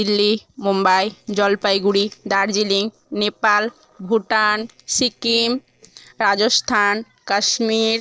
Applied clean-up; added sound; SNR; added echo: neural separator model SepFormer DNS4.